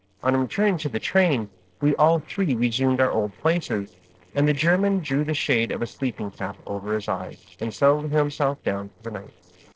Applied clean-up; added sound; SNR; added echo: neural separator model SepFormer DNS4.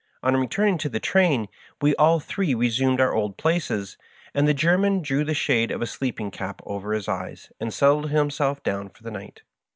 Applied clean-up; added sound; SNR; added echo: none; none; none; none.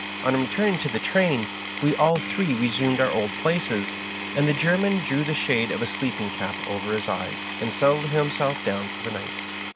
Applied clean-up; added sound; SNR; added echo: none; Power tool; 5 dB; none.